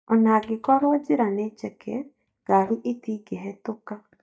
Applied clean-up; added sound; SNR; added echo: neural mask model DeepFilterNet 3.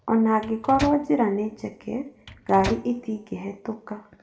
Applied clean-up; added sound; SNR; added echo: none; Microwave oven; 13 dB; reverberation time 1.0 s.